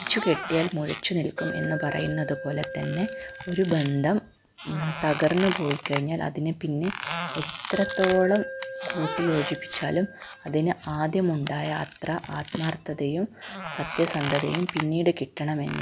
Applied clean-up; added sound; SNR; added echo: none; Squeak + Alarm; 8 dB; none.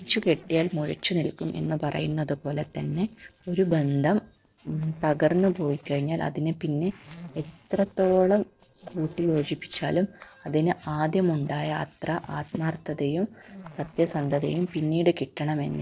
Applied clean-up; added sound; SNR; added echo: neural separator model SepFormer DNS4.